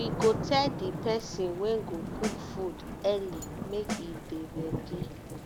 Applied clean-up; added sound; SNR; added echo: none; Thunder / Rain + Snare drum; 4 dB; none.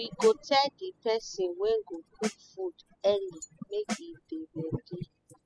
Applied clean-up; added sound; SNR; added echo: classical method spectral subtraction.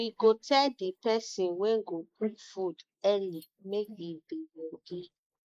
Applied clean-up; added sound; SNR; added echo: neural mask model Resemble Enhance denoiser.